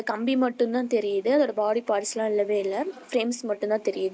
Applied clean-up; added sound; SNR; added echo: none; none; none; none.